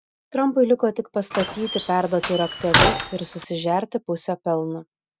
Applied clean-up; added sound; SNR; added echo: none; Slam; 0 dB; none.